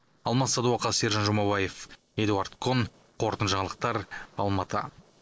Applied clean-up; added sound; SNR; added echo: neural separator model SepFormer DNS4.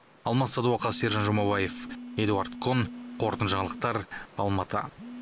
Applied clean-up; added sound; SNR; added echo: none; Telephone; 14 dB; none.